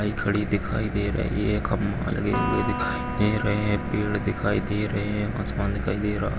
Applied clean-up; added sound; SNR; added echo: none; Electric guitar; 12 dB; none.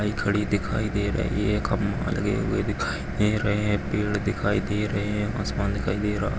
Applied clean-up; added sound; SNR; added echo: none; none; none; none.